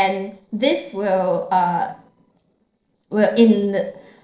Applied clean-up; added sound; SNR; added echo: neural separator model SepFormer DNS4.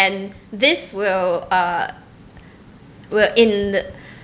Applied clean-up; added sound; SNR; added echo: none; none; none; none.